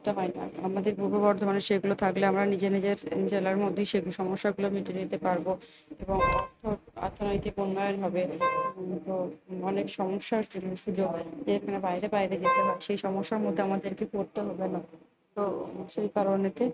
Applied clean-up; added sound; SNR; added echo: neural mask model RNNoise.